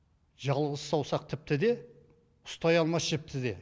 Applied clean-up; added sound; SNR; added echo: none; none; none; none.